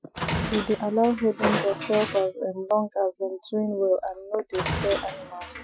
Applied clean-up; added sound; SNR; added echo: classical method Wiener filter.